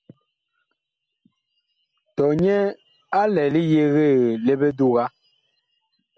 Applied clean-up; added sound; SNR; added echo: none; none; none; none.